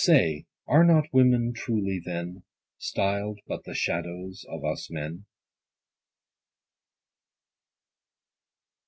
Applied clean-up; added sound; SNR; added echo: none; none; none; none.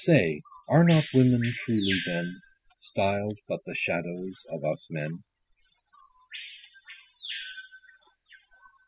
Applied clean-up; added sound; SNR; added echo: classical method spectral subtraction.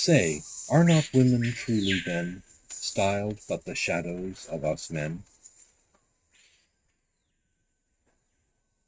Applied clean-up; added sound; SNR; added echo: neural mask model RNNoise.